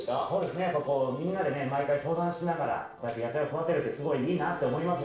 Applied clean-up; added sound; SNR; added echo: neural separator model SepFormer DNS4.